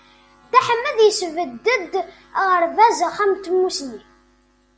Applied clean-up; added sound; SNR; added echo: none; none; none; none.